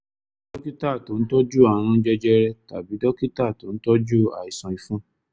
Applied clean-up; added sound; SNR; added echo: none; none; none; none.